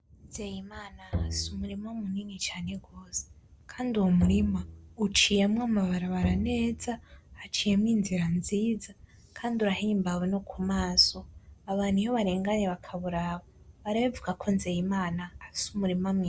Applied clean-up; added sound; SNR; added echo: none; Bowed string instrument; 8 dB; none.